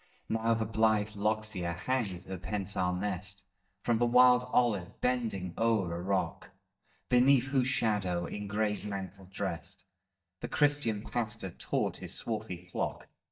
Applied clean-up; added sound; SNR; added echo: neural mask model DeepFilterNet 3.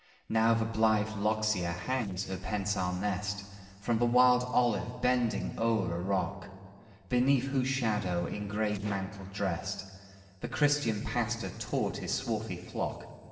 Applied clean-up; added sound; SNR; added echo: neural separator model SepFormer DNS4.